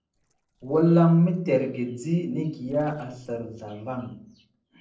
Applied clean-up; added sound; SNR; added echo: neural separator model SepFormer DNS4.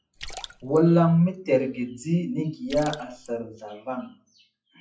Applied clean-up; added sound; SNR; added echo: classical method WPE with log-MMSE.